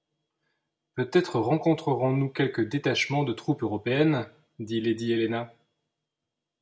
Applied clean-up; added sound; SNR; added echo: none; none; none; none.